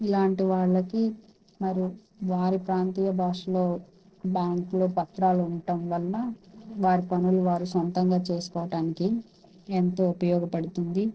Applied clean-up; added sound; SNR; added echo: neural separator model SepFormer DNS4.